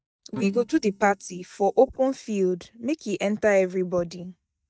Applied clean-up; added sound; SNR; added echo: neural mask model DeepFilterNet 3.